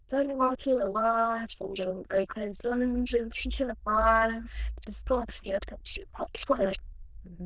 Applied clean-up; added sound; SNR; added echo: neural diffusion model UNIVERSE++.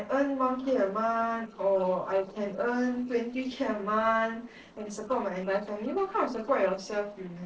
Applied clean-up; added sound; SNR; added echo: neural separator model SepFormer DNS4.